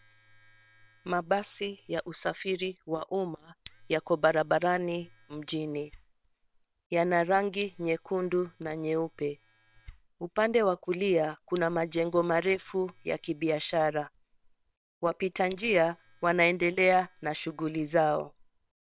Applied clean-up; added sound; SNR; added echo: neural separator model SepFormer WHAM!.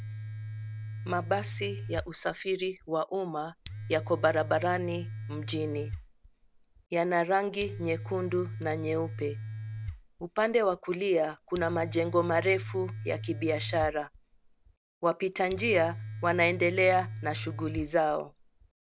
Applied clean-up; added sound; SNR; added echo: none; Domestic sounds, home sounds; 9 dB; none.